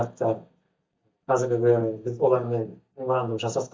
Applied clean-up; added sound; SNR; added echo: neural mask model DeepFilterNet 3.